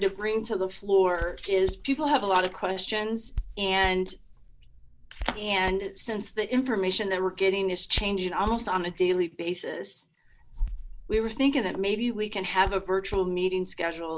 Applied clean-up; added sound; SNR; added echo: none; Hands; 12 dB; none.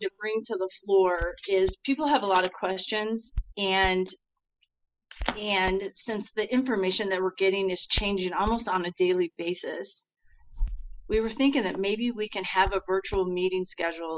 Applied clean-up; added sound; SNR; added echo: classical method spectral subtraction.